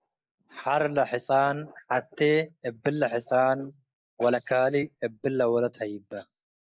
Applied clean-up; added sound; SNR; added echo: neural mask model Resemble Enhance denoiser.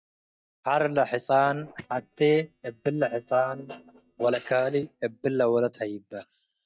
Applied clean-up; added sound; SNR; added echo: neural mask model DeepFilterNet 3.